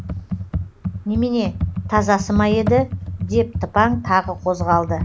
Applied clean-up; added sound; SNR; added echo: none; Computer keyboard; 5 dB; none.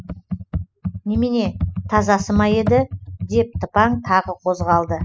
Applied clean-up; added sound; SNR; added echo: classical method spectral subtraction.